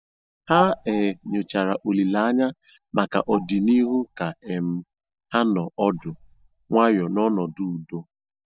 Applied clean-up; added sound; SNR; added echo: neural mask model DeepFilterNet 3.